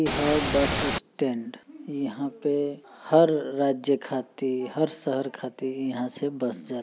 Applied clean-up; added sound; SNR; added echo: none; Ocean / Boat, Water vehicle; 1 dB; none.